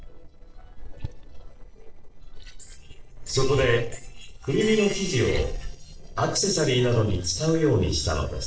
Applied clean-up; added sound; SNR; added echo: neural separator model SepFormer DNS4.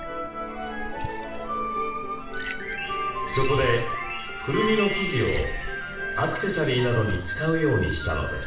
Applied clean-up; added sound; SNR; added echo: none; Liquid; 9 dB; reverberation time 0.7 s.